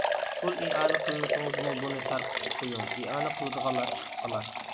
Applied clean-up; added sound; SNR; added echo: none; Liquid; -4 dB; none.